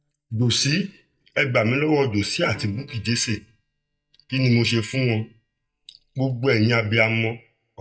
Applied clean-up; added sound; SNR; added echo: neural mask model DeepFilterNet 3.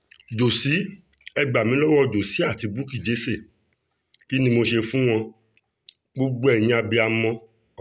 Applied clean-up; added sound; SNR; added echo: none; none; none; none.